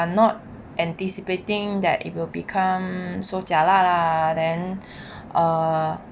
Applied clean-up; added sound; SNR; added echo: none; none; none; none.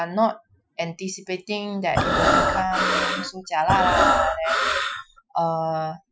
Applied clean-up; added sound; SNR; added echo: classical method Wiener filter.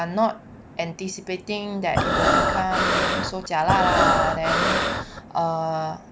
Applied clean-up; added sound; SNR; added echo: none; Breathing; -4 dB; none.